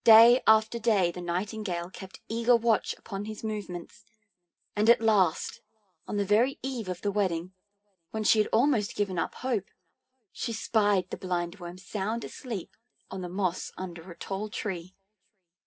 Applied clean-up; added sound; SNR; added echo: none; none; none; reverberation time 0.3 s.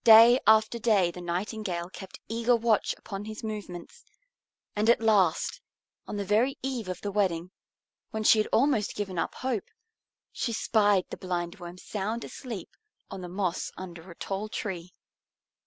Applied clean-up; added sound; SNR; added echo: none; none; none; none.